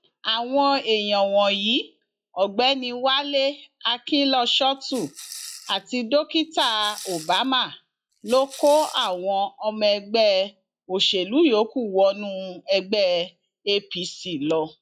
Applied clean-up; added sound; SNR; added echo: classical method log-MMSE.